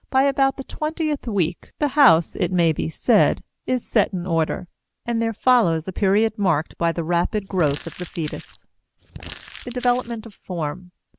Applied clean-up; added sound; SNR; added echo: none; Crumpling, crinkling; 18 dB; none.